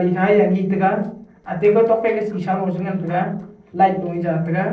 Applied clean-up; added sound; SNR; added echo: neural separator model SepFormer DNS4.